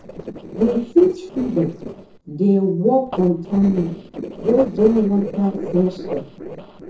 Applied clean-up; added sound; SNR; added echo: neural separator model SepFormer DNS4.